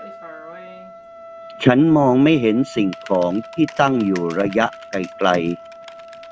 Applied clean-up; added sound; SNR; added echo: none; Trumpet + Typing; 17 dB; none.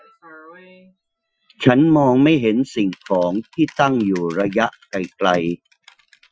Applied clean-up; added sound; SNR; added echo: classical method Wiener filter.